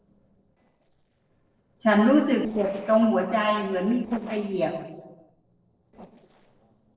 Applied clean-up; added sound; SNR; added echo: neural separator model SepFormer DNS4.